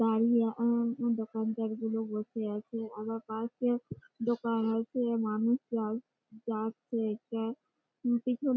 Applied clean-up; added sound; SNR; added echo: none; none; none; none.